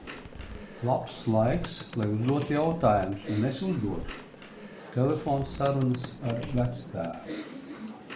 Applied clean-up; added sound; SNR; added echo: none; Zipper (clothing) + Computer keyboard; 11 dB; none.